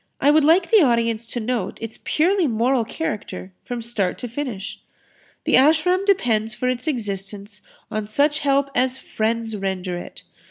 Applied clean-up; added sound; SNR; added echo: none; none; none; none.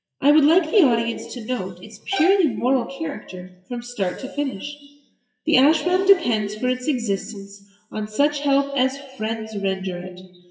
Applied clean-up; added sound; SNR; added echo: classical method WPE with log-MMSE.